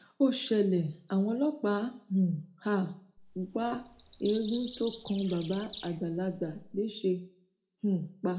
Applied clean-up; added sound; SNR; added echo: none; Bird vocalization, bird call, bird song; 18 dB; reverberation time 0.3 s.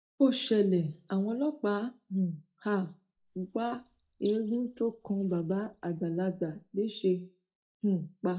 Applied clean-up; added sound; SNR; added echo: neural mask model DeepFilterNet 3.